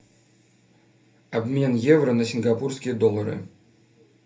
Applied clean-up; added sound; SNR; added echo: none; none; none; reverberation time 0.3 s.